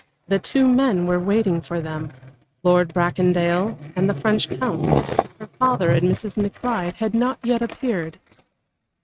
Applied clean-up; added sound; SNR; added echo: neural mask model RNNoise.